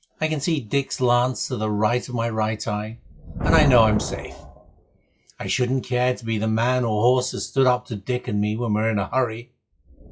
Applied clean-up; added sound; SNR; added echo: classical method log-MMSE.